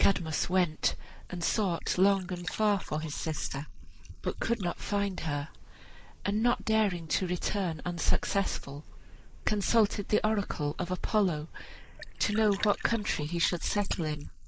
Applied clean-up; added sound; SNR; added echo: neural mask model Resemble Enhance denoiser.